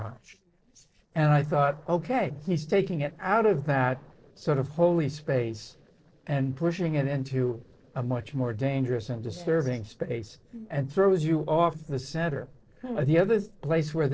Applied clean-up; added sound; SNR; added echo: neural separator model SepFormer DNS4.